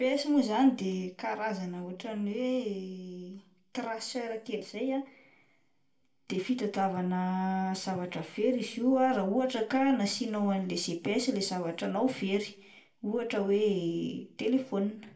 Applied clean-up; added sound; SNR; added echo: none; none; none; reverberation time 0.3 s.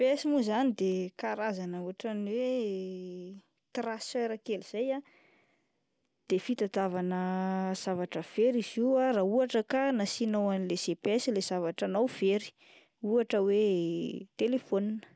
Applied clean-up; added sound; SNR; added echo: none; none; none; none.